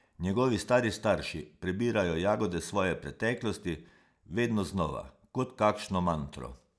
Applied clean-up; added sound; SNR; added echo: none; none; none; none.